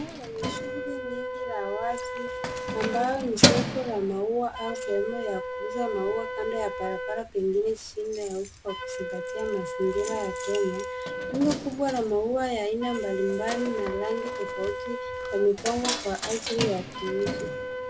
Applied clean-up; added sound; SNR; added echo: none; Keys jangling + Wind instrument, woodwind instrument; 2 dB; none.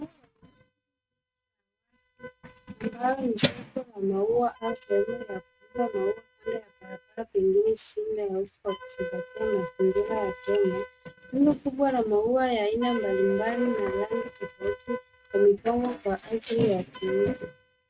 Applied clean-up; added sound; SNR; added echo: neural mask model RNNoise.